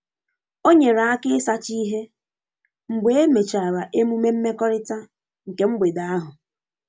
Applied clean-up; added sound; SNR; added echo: none; none; none; none.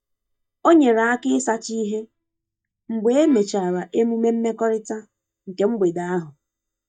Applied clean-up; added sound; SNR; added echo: neural mask model DeepFilterNet 3.